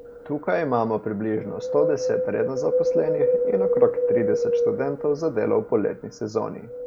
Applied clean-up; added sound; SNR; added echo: none; Wind; 0 dB; none.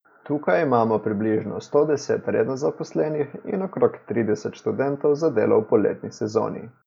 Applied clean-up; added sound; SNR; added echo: none; none; none; none.